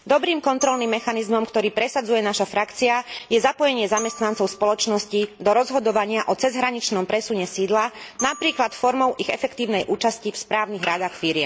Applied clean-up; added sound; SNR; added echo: none; Glockenspiel; 19 dB; none.